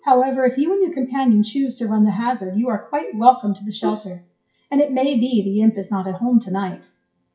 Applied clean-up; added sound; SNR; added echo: classical method WPE with log-MMSE.